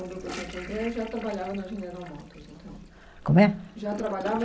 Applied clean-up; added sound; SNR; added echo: none; Toilet flush / Gurgling; 16 dB; none.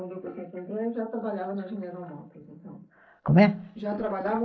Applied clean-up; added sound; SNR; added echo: neural mask model Resemble Enhance denoiser.